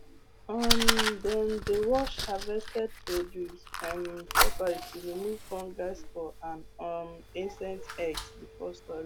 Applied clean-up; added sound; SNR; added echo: none; Fire; -1 dB; none.